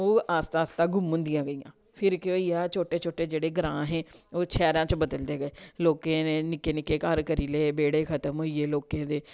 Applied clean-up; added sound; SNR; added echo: none; none; none; none.